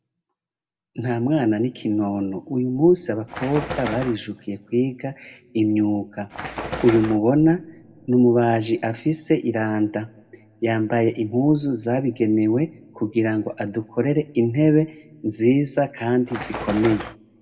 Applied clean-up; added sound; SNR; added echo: none; Bird; 8 dB; reverberation time 1.0 s.